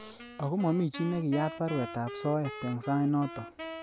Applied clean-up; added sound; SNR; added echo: none; Wind instrument, woodwind instrument; 12 dB; none.